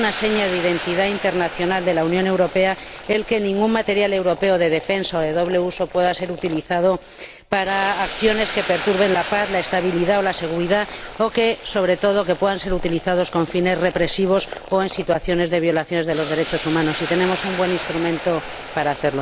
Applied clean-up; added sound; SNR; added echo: none; Boiling; 11 dB; none.